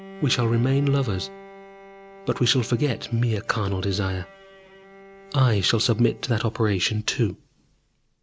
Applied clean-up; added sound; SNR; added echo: none; Bowed string instrument; 20 dB; none.